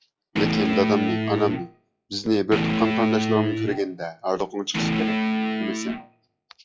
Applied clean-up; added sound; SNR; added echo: classical method log-MMSE.